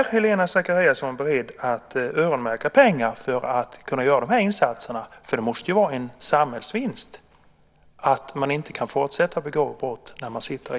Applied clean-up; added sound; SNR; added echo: none; none; none; none.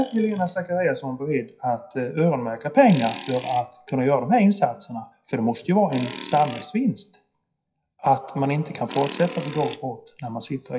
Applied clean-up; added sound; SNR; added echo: classical method WPE with log-MMSE.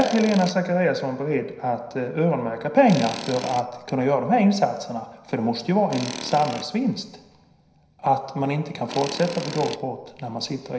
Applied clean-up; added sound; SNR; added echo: none; Tools; 16 dB; reverberation time 0.9 s.